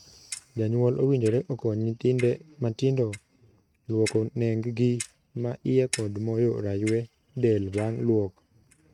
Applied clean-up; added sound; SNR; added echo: neural mask model RNNoise.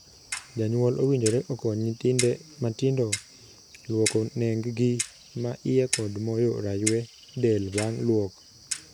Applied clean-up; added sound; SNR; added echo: none; Clock; 11 dB; none.